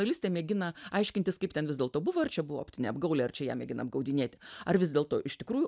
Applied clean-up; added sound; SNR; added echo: none; none; none; none.